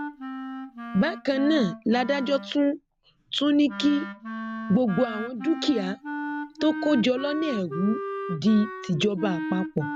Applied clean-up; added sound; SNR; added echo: none; Wind instrument, woodwind instrument; 9 dB; none.